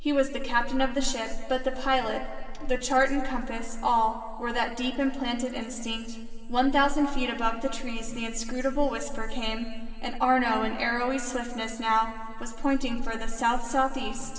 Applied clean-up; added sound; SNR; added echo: none; Buzz; 4 dB; reverberation time 2.0 s.